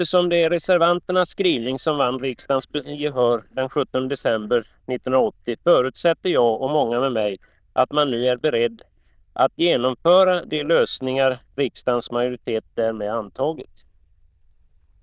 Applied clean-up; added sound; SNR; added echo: neural diffusion model UNIVERSE++.